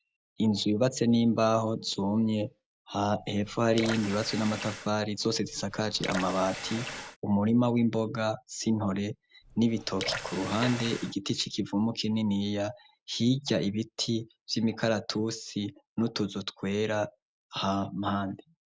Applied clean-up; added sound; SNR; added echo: none; Water tap, faucet / Water; 10 dB; none.